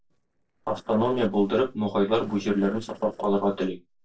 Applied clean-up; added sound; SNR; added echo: neural separator model SepFormer DNS4.